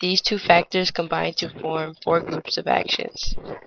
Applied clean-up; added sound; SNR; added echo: neural mask model Resemble Enhance denoiser.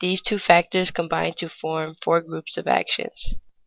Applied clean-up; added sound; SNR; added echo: none; none; none; none.